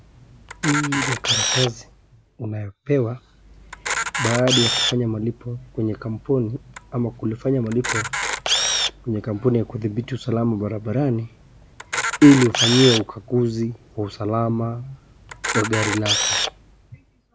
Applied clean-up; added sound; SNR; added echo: none; Camera; 4 dB; none.